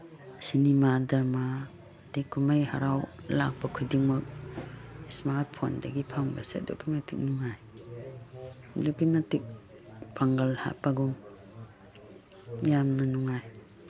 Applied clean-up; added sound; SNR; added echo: none; none; none; none.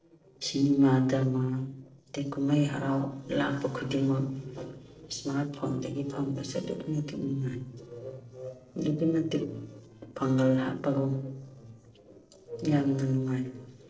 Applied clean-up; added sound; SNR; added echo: neural separator model SepFormer DNS4.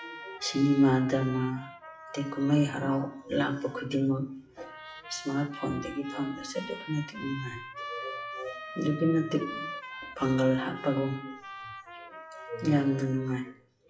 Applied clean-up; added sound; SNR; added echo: classical method WPE with log-MMSE.